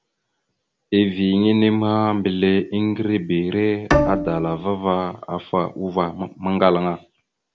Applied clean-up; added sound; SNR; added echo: none; Bowed string instrument; 3 dB; none.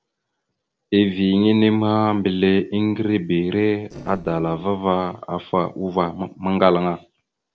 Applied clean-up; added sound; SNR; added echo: neural separator model SepFormer DNS4.